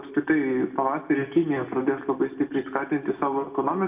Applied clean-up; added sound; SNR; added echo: none; none; none; reverberation time 0.8 s.